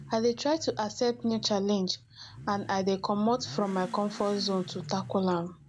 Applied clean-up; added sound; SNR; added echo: none; Motorcycle / Accelerating, revving, vroom; 17 dB; none.